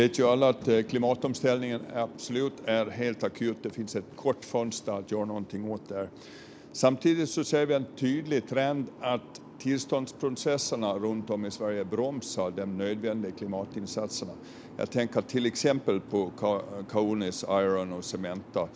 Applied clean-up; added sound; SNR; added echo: none; Boat, Water vehicle; 18 dB; none.